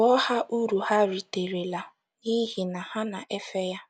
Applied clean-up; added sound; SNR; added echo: none; none; none; none.